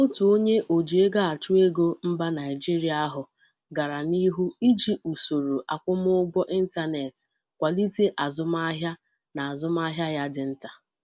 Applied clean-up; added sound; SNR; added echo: none; none; none; none.